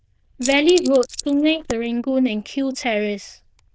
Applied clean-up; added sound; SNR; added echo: neural diffusion model UNIVERSE++.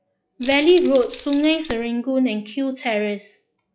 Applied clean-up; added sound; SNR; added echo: classical method log-MMSE.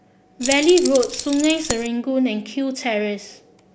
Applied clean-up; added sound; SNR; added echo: none; Keys jangling; 7 dB; none.